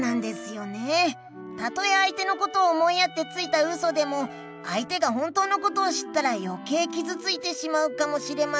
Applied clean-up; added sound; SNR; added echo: none; none; none; none.